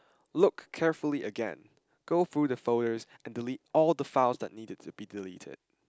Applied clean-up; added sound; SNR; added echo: none; none; none; none.